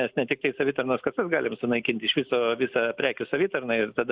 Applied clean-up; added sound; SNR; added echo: none; none; none; none.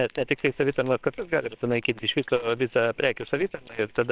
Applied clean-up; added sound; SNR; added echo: neural separator model SepFormer WHAMR!.